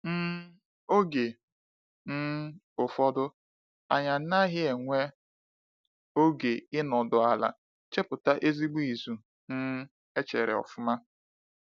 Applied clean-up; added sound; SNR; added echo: none; none; none; none.